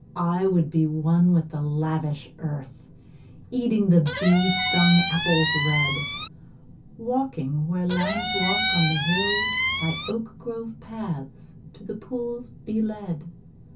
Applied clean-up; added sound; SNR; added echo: none; Squeak; -2 dB; reverberation time 0.3 s.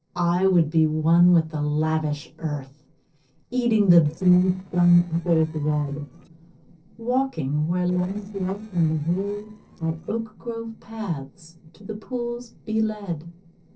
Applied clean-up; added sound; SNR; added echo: neural separator model SepFormer DNS4.